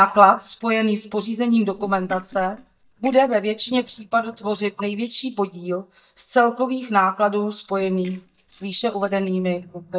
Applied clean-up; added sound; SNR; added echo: neural mask model DeepFilterNet 3.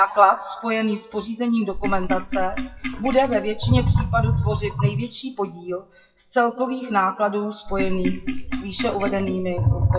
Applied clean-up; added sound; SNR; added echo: classical method WPE with log-MMSE.